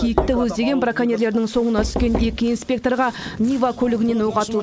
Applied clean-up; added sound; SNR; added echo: none; Knock; 9 dB; none.